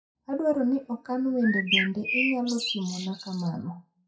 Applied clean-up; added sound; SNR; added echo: classical method WPE with log-MMSE.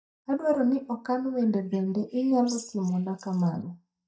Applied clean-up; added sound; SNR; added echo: neural mask model DeepFilterNet 3.